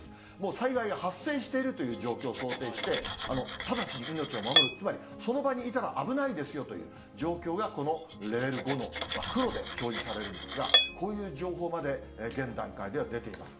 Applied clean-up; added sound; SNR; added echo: none; Cutlery, silverware; 1 dB; reverberation time 0.7 s.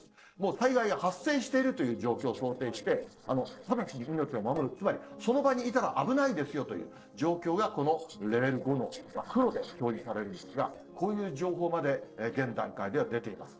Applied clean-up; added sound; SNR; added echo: neural separator model SepFormer DNS4.